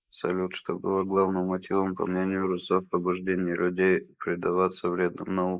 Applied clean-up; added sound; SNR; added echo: neural mask model Resemble Enhance denoiser.